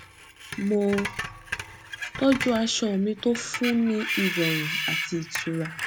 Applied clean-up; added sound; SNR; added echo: none; Screech; 6 dB; none.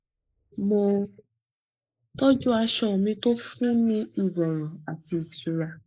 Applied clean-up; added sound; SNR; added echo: neural mask model Resemble Enhance denoiser.